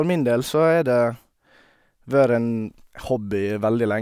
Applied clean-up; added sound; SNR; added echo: none; none; none; none.